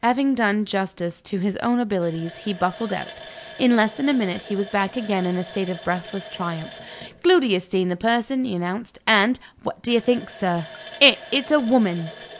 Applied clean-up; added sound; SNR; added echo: none; Water tap, faucet; 19 dB; none.